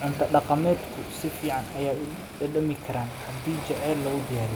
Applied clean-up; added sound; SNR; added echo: none; Waves, surf; 10 dB; none.